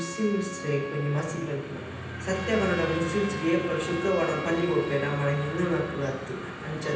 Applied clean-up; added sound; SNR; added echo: none; Trumpet; 12 dB; reverberation time 0.9 s.